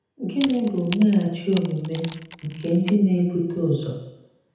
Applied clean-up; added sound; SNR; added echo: none; Wood; 15 dB; reverberation time 0.8 s.